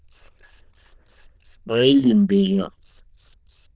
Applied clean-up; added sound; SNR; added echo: neural diffusion model UNIVERSE++.